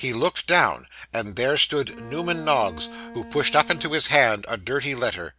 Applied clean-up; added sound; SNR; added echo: none; Bowed string instrument; 18 dB; none.